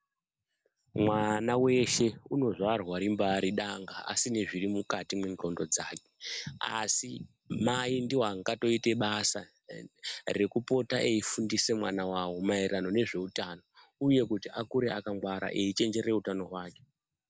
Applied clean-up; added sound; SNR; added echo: none; none; none; none.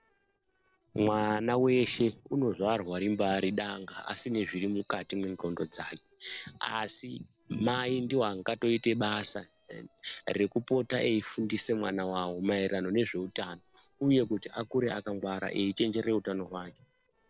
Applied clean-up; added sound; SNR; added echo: neural separator model SepFormer DNS4.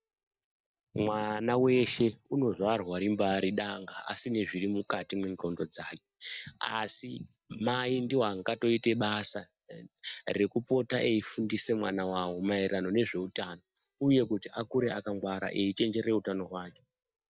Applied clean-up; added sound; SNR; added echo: neural mask model DeepFilterNet 3.